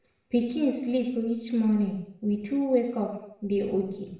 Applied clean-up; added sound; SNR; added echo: none; none; none; reverberation time 0.7 s.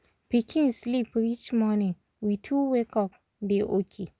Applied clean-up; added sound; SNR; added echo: none; none; none; none.